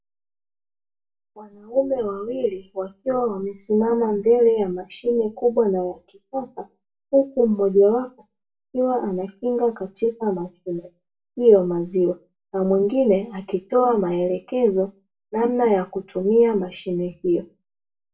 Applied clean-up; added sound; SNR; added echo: none; none; none; reverberation time 0.2 s.